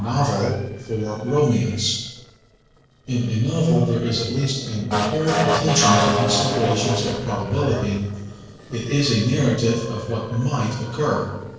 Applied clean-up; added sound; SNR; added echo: neural separator model SepFormer DNS4.